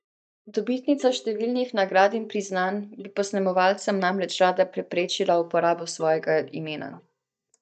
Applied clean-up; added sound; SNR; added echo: neural mask model DeepFilterNet 3.